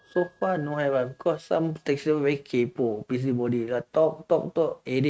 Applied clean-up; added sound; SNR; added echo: neural mask model RNNoise.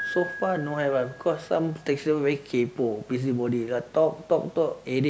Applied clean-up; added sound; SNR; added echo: none; Piano; 17 dB; none.